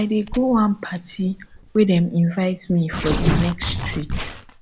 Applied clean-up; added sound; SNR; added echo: none; Tearing; 6 dB; none.